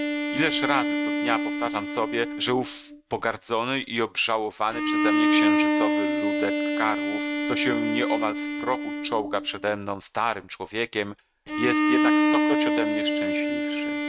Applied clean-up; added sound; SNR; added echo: neural mask model RNNoise.